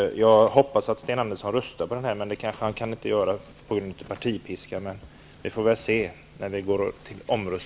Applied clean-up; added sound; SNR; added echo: none; none; none; none.